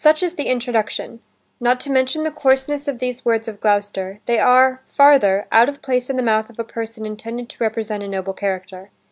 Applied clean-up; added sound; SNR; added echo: none; Rattle (instrument); 14 dB; none.